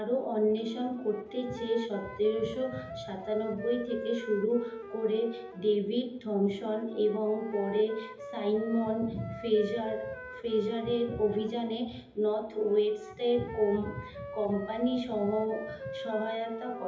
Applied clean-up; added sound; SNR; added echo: none; Wind instrument, woodwind instrument; 13 dB; reverberation time 0.7 s.